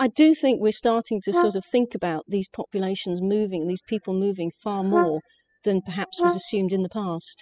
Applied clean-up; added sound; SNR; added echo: classical method spectral subtraction.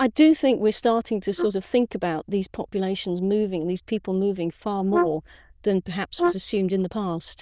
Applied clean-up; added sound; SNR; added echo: neural diffusion model UNIVERSE++.